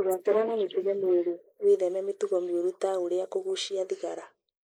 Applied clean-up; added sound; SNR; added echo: neural mask model Resemble Enhance denoiser.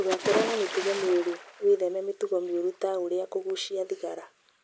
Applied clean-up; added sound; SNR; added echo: none; Splash, splatter; 9 dB; none.